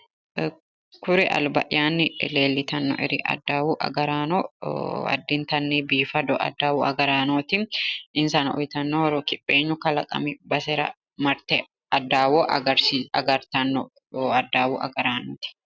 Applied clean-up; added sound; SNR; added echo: none; none; none; none.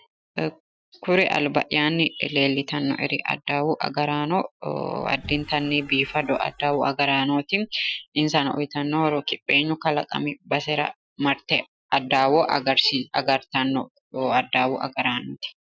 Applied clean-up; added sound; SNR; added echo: classical method Wiener filter.